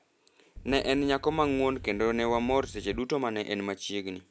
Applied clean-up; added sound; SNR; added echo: none; Wind; 14 dB; none.